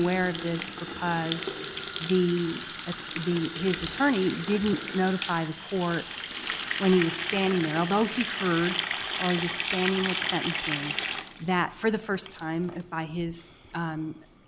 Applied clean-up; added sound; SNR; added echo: none; Water tap, faucet; 5 dB; none.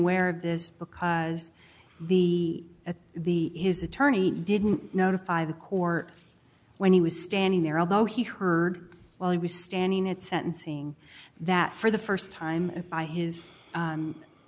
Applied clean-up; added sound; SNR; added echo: none; none; none; none.